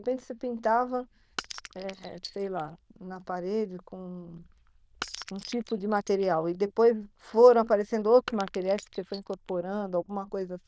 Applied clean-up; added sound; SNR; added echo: neural diffusion model UNIVERSE++.